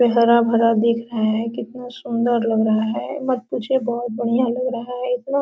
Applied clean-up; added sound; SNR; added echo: none; none; none; none.